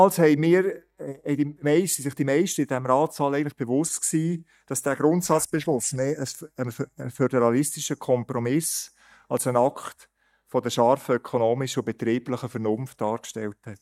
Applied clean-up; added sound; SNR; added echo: neural mask model DeepFilterNet 3.